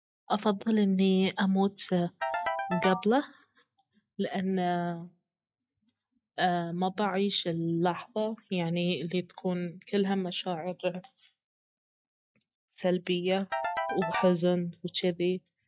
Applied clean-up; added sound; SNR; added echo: classical method log-MMSE.